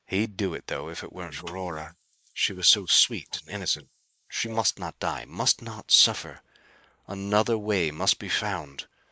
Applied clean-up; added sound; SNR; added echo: neural mask model Resemble Enhance denoiser.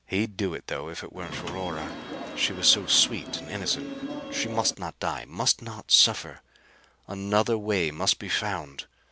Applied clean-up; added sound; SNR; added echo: none; Subway, metro, underground / Sliding door; 8 dB; none.